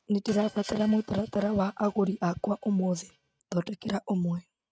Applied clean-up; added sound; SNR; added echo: neural mask model RNNoise.